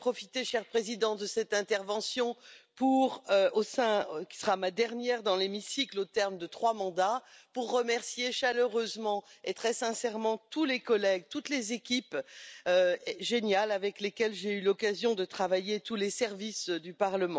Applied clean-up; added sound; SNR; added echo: none; none; none; none.